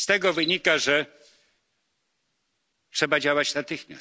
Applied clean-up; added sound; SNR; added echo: none; Cricket; 16 dB; none.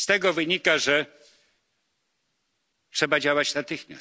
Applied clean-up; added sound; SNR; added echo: none; none; none; none.